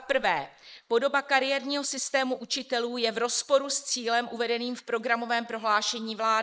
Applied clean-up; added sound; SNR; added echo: neural mask model Resemble Enhance denoiser.